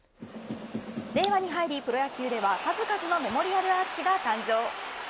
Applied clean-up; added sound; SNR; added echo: none; none; none; none.